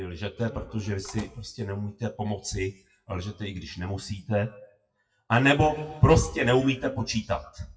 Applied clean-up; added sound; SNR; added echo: classical method WPE with log-MMSE.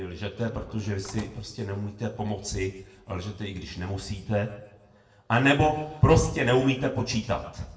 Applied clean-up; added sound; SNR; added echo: none; Squeak / Slam / Wood; 20 dB; reverberation time 0.7 s.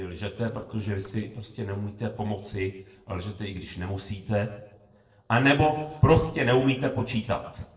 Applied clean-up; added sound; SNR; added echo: neural separator model SepFormer DNS4.